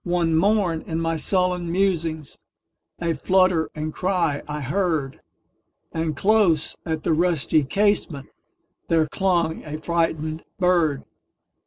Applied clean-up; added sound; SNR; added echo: none; none; none; none.